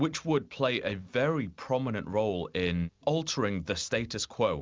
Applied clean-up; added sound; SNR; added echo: none; none; none; none.